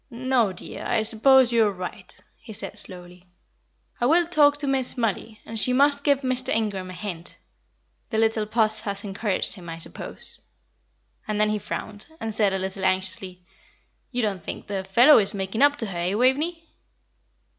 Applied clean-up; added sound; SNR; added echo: none; none; none; none.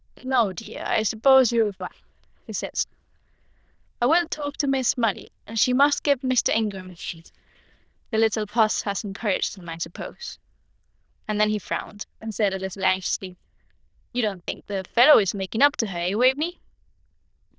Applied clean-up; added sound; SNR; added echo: neural diffusion model UNIVERSE++.